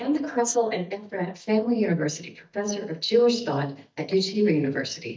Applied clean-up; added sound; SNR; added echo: neural mask model DeepFilterNet 3.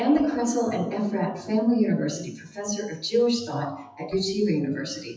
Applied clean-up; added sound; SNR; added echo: classical method WPE with log-MMSE.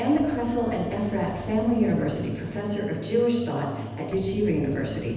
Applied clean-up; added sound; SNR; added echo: none; Keyboard (musical); 20 dB; reverberation time 1.1 s.